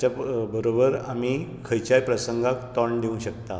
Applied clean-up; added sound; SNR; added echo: none; none; none; none.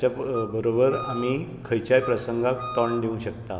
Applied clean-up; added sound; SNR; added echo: none; Wind instrument, woodwind instrument; 13 dB; none.